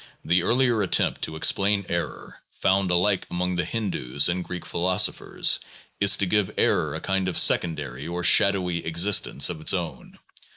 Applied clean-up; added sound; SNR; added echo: neural mask model Resemble Enhance denoiser.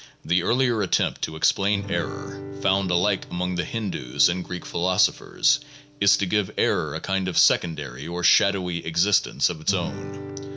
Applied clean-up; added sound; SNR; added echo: none; Guitar; 14 dB; none.